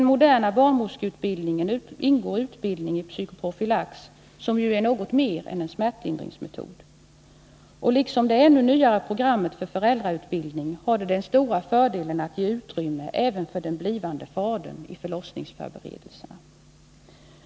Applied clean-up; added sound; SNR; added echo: none; none; none; none.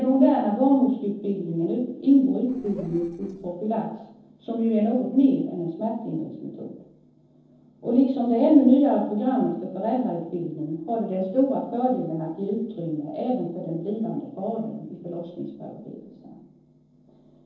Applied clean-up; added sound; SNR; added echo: neural separator model SepFormer DNS4.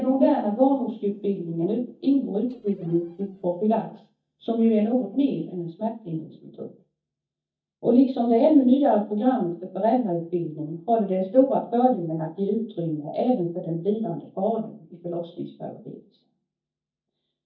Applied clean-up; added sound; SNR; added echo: neural mask model DeepFilterNet 3.